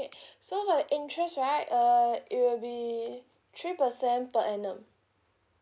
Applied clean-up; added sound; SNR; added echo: none; none; none; none.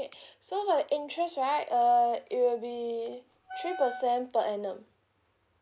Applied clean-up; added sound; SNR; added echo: none; Wind instrument, woodwind instrument; 11 dB; none.